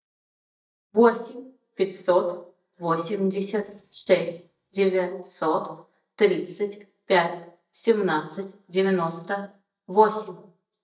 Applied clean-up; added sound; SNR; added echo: neural mask model DeepFilterNet 3.